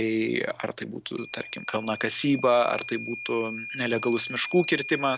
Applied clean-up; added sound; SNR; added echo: none; Microwave oven / Alarm; 12 dB; none.